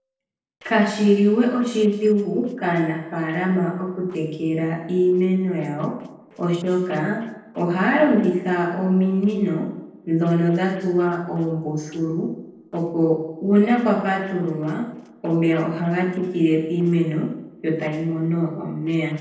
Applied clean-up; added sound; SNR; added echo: neural separator model SepFormer DNS4.